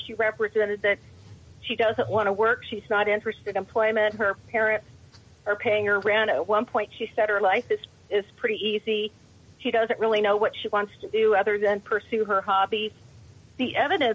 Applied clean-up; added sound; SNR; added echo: none; none; none; none.